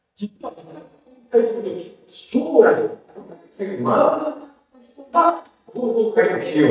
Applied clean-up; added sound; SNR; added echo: neural mask model DeepFilterNet 3.